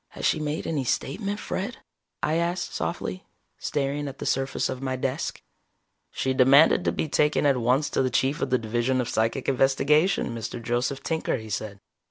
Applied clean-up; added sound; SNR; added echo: none; none; none; none.